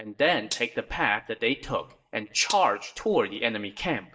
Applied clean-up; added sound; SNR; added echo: neural mask model DeepFilterNet 3.